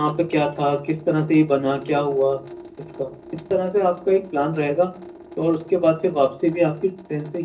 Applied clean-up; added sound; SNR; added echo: none; Drip / Sink (filling or washing) / Water tap, faucet; 18 dB; reverberation time 0.4 s.